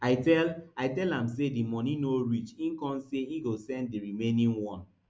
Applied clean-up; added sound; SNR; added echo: none; none; none; none.